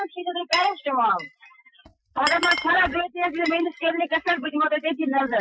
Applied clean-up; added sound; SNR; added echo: classical method Wiener filter.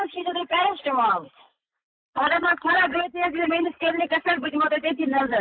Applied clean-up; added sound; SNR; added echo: neural mask model Resemble Enhance denoiser.